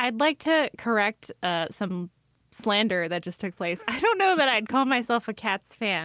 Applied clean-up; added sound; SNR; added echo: none; none; none; none.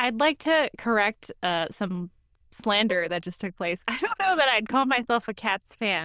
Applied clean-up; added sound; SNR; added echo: neural diffusion model UNIVERSE++.